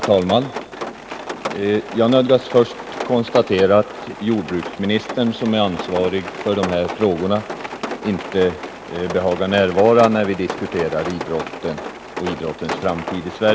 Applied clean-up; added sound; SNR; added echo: none; Rain; 10 dB; none.